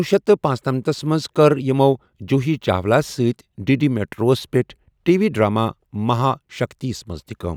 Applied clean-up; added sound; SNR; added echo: none; none; none; none.